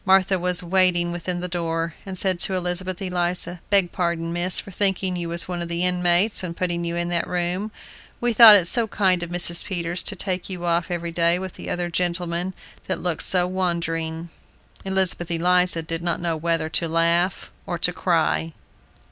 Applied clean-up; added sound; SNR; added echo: none; none; none; none.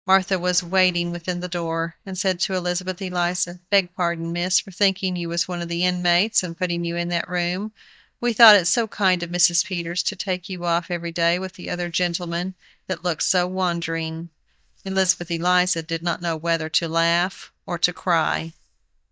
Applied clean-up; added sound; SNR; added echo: neural mask model DeepFilterNet 3.